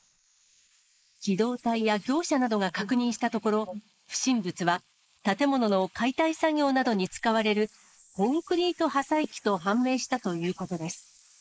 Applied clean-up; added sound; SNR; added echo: neural mask model Resemble Enhance denoiser.